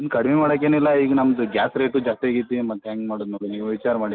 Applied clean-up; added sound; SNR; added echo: none; none; none; none.